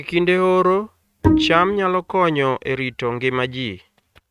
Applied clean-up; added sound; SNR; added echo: neural mask model RNNoise.